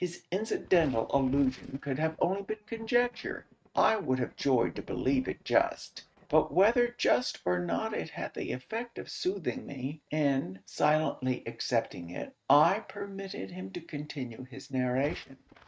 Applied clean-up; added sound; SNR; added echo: neural mask model RNNoise.